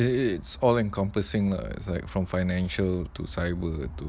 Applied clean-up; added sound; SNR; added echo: none; none; none; none.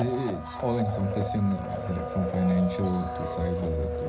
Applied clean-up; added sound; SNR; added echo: none; Domestic sounds, home sounds; 5 dB; reverberation time 0.5 s.